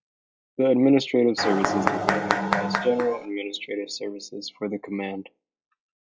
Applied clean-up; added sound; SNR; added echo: classical method log-MMSE.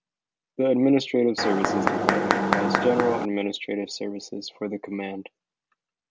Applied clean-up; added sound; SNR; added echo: none; Mechanisms; -3 dB; none.